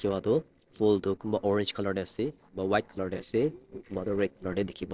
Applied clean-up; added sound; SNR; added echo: neural separator model SepFormer DNS4.